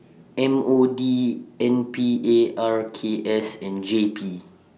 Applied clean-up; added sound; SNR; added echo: none; none; none; none.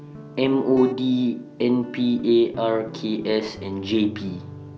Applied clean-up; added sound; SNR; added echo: none; Guitar; 16 dB; none.